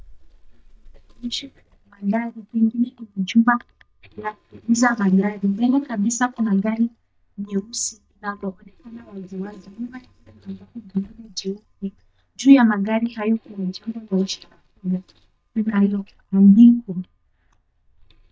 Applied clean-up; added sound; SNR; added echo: neural mask model DeepFilterNet 3.